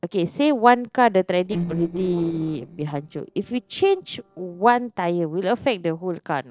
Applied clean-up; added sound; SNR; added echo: neural separator model SepFormer DNS4.